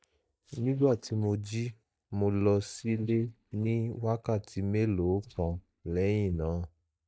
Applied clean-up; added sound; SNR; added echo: neural mask model DeepFilterNet 3.